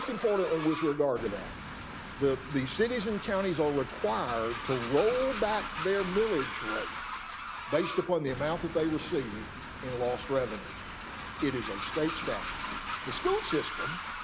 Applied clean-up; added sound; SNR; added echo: none; Train; 7 dB; none.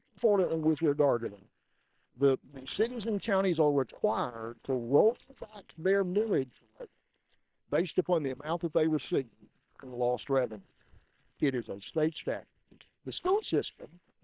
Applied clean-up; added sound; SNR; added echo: neural separator model SepFormer WHAM!.